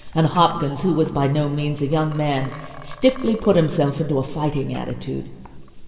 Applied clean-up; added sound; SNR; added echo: none; Liquid; 14 dB; reverberation time 1.7 s.